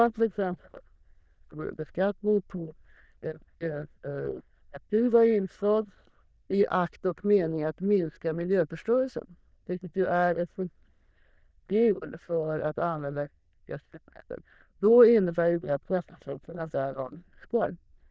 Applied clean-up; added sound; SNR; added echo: neural diffusion model UNIVERSE++.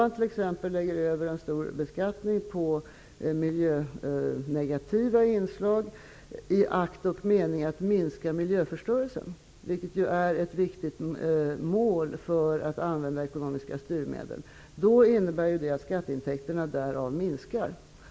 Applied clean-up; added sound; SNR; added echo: none; none; none; none.